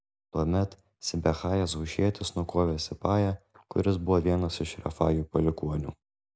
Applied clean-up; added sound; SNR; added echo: none; none; none; none.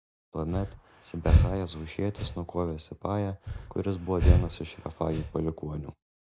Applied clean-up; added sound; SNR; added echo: none; Breathing; -4 dB; none.